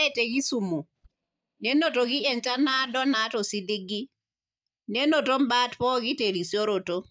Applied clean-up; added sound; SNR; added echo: neural mask model DeepFilterNet 3.